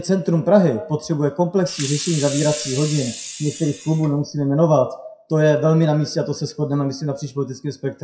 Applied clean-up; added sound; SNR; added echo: classical method WPE with log-MMSE.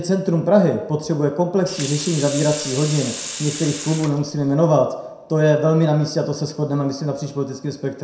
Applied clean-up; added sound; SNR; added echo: none; Sink (filling or washing) / Water tap, faucet; 11 dB; reverberation time 0.5 s.